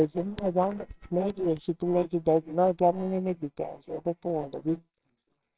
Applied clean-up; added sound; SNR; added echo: neural separator model SepFormer WHAMR!.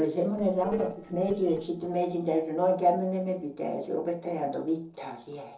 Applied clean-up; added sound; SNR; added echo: neural separator model SepFormer DNS4.